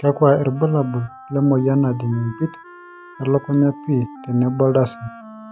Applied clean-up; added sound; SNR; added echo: classical method log-MMSE.